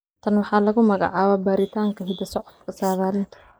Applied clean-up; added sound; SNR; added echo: neural mask model Resemble Enhance denoiser.